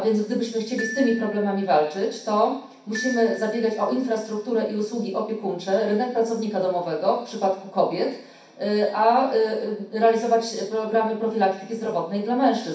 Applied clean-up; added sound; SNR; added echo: none; Glockenspiel; 14 dB; reverberation time 0.6 s.